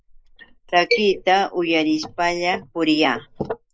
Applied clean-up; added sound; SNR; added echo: neural mask model Resemble Enhance denoiser.